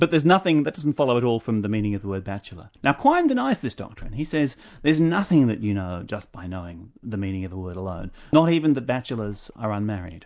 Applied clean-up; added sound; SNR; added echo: none; none; none; none.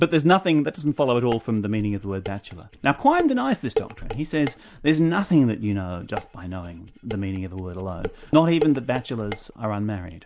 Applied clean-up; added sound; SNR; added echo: none; Dishes, pots, and pans; 12 dB; none.